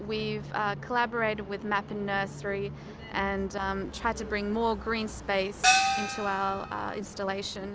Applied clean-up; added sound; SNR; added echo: none; Gong; -4 dB; none.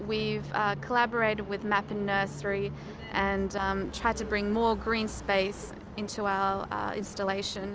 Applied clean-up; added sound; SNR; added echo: none; none; none; none.